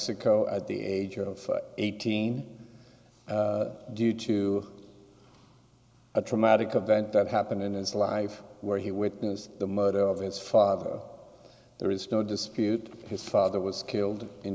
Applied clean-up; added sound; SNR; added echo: none; none; none; none.